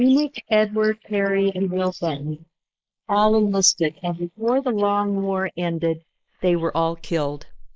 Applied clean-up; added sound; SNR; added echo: neural mask model Resemble Enhance denoiser.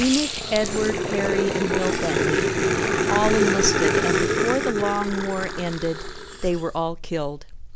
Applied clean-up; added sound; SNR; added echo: none; Growling; -1 dB; none.